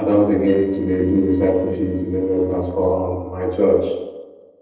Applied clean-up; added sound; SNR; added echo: neural separator model SepFormer DNS4.